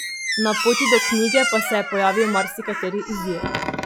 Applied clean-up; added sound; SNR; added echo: classical method log-MMSE.